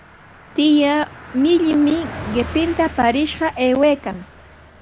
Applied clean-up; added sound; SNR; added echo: none; Car passing by; 16 dB; none.